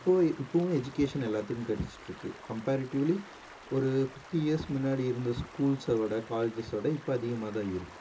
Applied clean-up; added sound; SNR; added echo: none; Stream; 19 dB; reverberation time 0.2 s.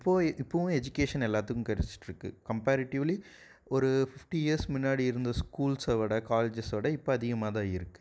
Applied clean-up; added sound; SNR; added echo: none; none; none; none.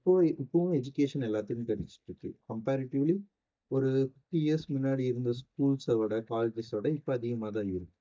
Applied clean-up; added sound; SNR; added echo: neural mask model DeepFilterNet 3.